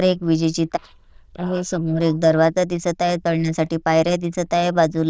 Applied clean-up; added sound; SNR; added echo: neural diffusion model UNIVERSE++.